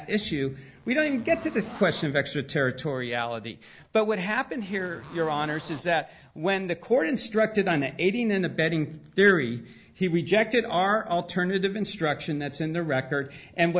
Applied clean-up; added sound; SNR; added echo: none; Zipper (clothing); 19 dB; none.